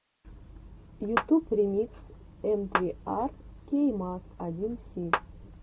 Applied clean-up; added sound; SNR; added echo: none; Clapping; 1 dB; none.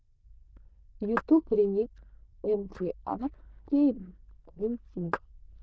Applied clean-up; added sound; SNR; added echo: neural diffusion model UNIVERSE++.